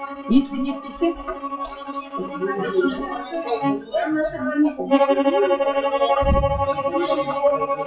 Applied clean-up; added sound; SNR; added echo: classical method WPE with log-MMSE.